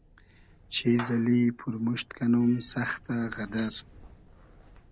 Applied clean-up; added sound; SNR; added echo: none; Meow / Clapping; 20 dB; none.